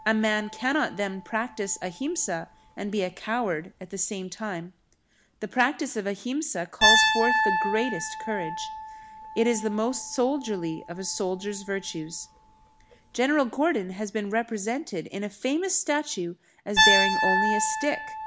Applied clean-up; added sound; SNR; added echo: none; Piano; 1 dB; none.